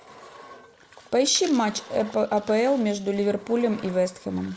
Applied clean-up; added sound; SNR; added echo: none; Engine + Coin (dropping); 20 dB; none.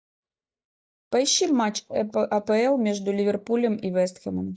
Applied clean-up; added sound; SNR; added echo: neural mask model DeepFilterNet 3.